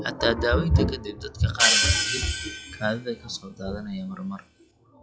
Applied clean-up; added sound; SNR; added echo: classical method log-MMSE.